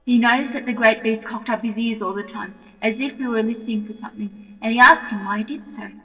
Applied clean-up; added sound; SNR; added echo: neural separator model SepFormer DNS4.